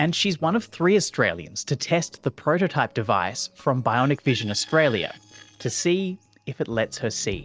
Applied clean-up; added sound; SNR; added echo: neural separator model SepFormer DNS4.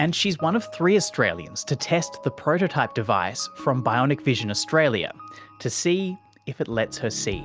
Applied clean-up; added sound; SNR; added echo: none; none; none; none.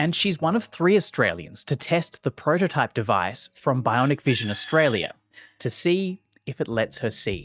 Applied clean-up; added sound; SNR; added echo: neural mask model DeepFilterNet 3.